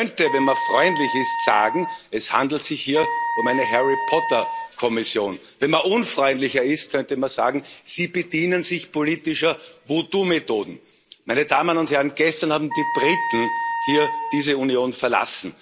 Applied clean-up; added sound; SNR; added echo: none; Wind instrument, woodwind instrument; 3 dB; none.